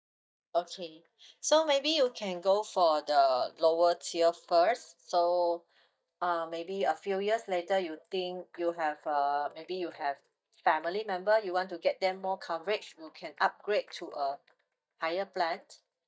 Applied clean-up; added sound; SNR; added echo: neural mask model DeepFilterNet 3.